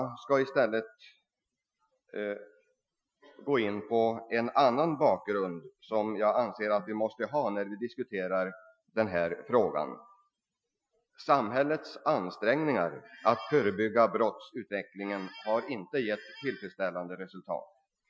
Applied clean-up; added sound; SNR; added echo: classical method Wiener filter.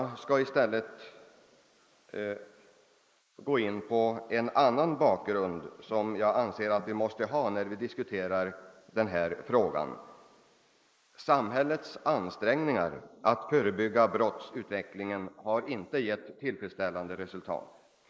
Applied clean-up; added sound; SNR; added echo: neural mask model Resemble Enhance denoiser.